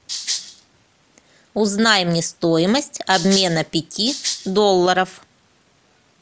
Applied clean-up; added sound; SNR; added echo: none; Rattle (instrument); 8 dB; none.